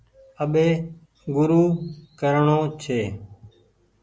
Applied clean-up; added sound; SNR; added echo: none; none; none; none.